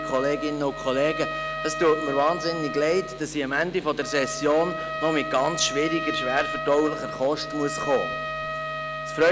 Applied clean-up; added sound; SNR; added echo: none; Trumpet; 7 dB; none.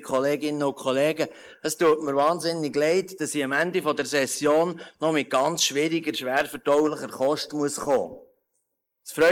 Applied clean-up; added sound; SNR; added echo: neural mask model Resemble Enhance denoiser.